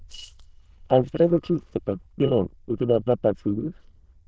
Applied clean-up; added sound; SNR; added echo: neural diffusion model UNIVERSE++.